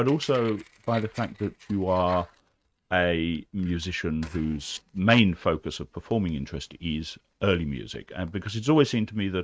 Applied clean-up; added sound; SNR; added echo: neural mask model RNNoise.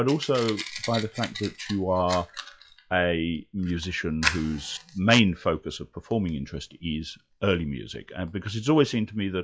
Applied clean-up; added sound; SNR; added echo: classical method log-MMSE.